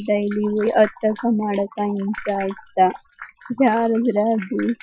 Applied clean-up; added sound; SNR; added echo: classical method Wiener filter.